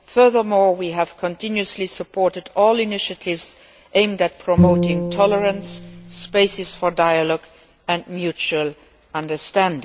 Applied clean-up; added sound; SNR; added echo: none; Bowed string instrument; 2 dB; none.